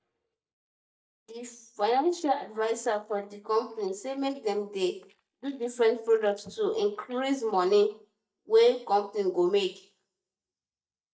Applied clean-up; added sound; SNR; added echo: neural mask model DeepFilterNet 3.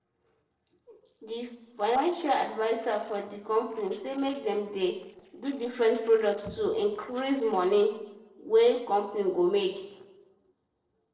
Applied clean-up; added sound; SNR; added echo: neural separator model SepFormer DNS4.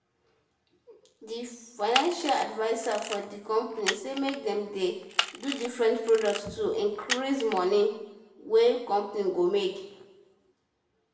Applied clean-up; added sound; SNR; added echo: none; Camera; 7 dB; reverberation time 0.8 s.